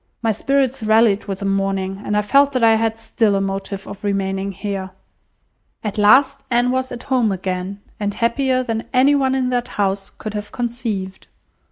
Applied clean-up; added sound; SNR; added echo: none; none; none; none.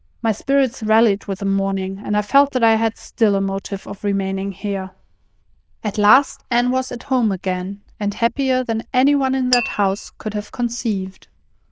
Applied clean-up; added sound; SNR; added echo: neural diffusion model UNIVERSE++.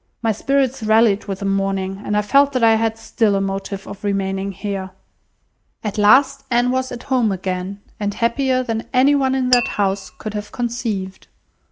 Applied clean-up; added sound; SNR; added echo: none; Tap; 9 dB; none.